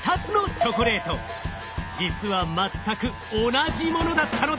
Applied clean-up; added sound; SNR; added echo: none; none; none; none.